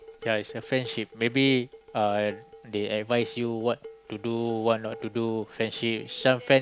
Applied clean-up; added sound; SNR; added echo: none; Dishes, pots, and pans; 19 dB; none.